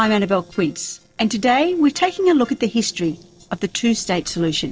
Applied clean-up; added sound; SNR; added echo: neural separator model SepFormer DNS4.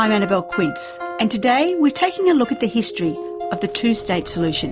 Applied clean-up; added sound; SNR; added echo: none; none; none; none.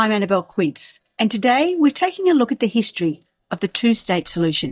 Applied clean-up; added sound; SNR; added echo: neural mask model DeepFilterNet 3.